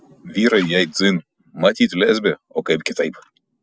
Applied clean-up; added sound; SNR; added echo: none; Zipper (clothing); 20 dB; none.